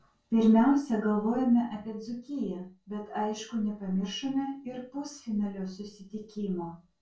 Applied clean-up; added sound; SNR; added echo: none; none; none; reverberation time 0.2 s.